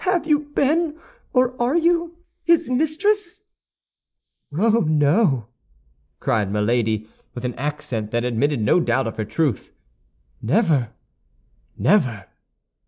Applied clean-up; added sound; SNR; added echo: neural mask model Resemble Enhance denoiser.